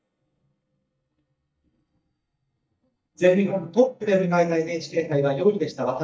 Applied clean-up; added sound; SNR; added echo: neural mask model DeepFilterNet 3.